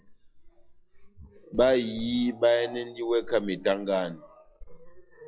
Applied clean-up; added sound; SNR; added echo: classical method log-MMSE.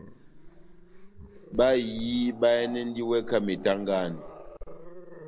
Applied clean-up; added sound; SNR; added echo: none; Growling; 14 dB; none.